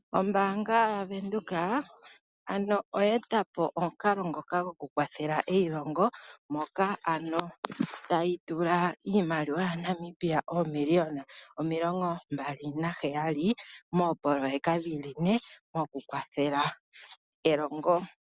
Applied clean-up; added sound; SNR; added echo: none; none; none; none.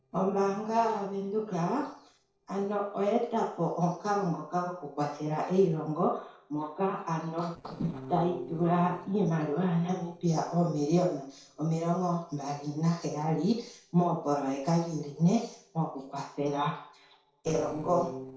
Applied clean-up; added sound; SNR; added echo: neural separator model SepFormer DNS4.